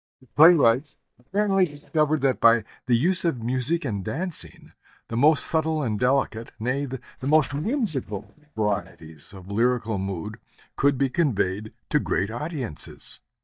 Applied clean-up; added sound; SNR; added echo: neural mask model DeepFilterNet 3.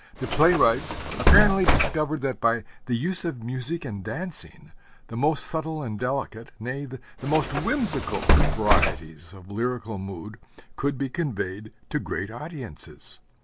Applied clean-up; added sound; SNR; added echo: none; Bus; -5 dB; none.